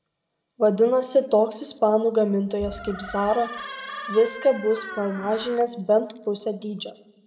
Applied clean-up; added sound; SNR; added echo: none; Door; 13 dB; reverberation time 1.1 s.